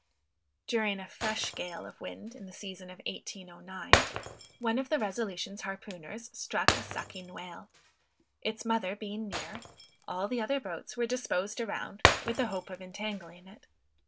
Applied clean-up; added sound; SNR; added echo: none; Shatter; 0 dB; none.